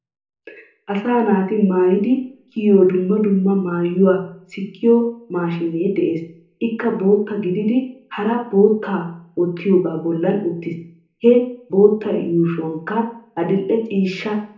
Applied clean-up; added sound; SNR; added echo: none; none; none; reverberation time 0.5 s.